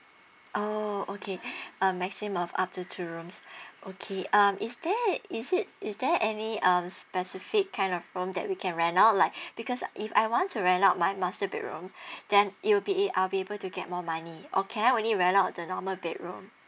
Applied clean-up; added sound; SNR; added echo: none; none; none; none.